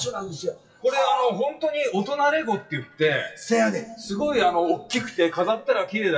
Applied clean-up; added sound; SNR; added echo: classical method WPE with log-MMSE.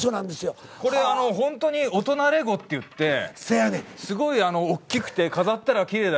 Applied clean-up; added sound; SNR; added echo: none; none; none; none.